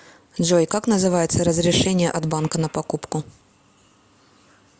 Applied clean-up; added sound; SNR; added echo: none; none; none; none.